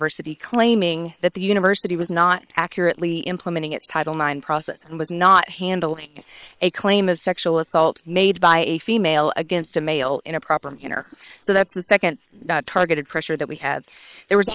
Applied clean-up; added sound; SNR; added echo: neural separator model SepFormer WHAM!.